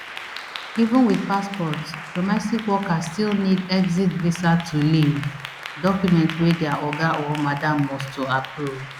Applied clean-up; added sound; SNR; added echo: none; Applause / Clapping; 14 dB; none.